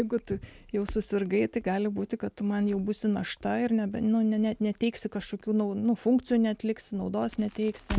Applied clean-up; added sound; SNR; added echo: none; Crackle; 18 dB; none.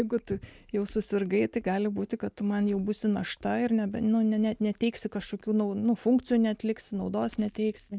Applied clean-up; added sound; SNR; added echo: neural mask model DeepFilterNet 3.